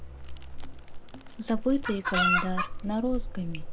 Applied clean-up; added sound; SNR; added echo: none; Crackle + Chicken, rooster; -1 dB; none.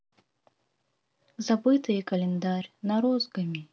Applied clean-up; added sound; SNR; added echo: none; none; none; none.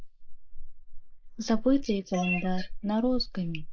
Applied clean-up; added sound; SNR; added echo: neural mask model Resemble Enhance denoiser.